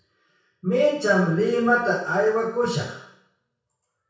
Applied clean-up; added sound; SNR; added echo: none; none; none; reverberation time 0.6 s.